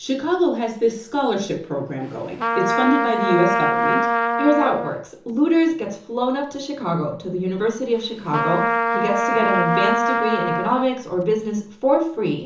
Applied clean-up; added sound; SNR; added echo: none; Trumpet; 2 dB; reverberation time 0.7 s.